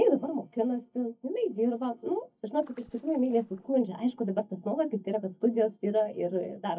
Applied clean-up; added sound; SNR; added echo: neural mask model DeepFilterNet 3.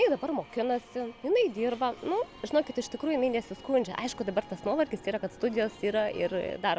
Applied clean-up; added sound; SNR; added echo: none; none; none; none.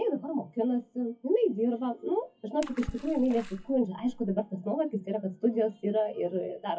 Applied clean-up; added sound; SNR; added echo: classical method WPE with log-MMSE.